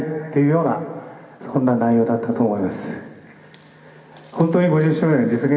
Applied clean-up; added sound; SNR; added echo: none; none; none; none.